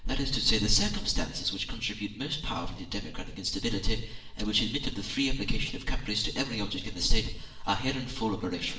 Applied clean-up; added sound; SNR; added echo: none; none; none; reverberation time 0.8 s.